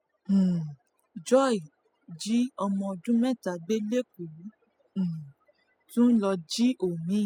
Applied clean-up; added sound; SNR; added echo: classical method spectral subtraction.